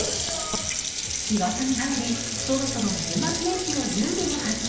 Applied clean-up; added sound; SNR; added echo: none; Water tap, faucet; 2 dB; reverberation time 0.8 s.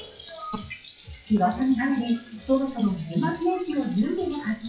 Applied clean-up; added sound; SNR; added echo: classical method WPE with log-MMSE.